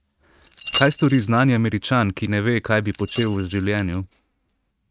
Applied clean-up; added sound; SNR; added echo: neural mask model RNNoise.